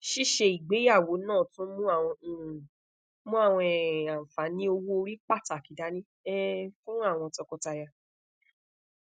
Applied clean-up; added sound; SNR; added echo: none; none; none; none.